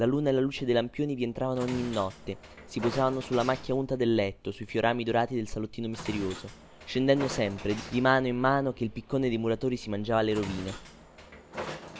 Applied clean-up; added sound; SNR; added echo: none; Train; 15 dB; none.